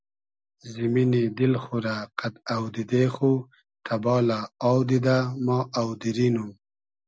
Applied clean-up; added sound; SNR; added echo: none; none; none; none.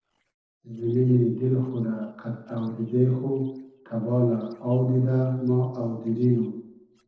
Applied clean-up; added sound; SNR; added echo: neural separator model SepFormer DNS4.